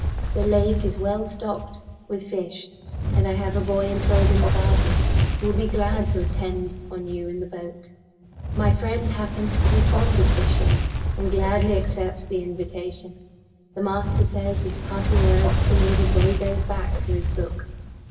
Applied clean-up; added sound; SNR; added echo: none; Fire; -5 dB; reverberation time 2.7 s.